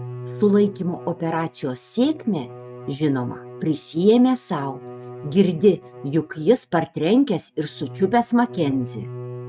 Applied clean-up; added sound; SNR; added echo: neural mask model RNNoise.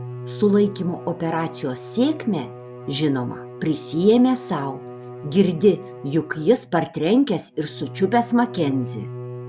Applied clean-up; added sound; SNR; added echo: none; Bowed string instrument; 14 dB; none.